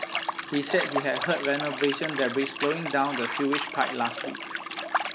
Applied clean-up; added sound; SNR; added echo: none; Liquid; 3 dB; none.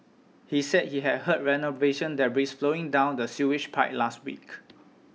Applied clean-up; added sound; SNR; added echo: none; none; none; none.